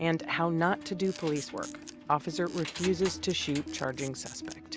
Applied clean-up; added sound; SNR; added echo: none; Keys jangling + Camera; 14 dB; none.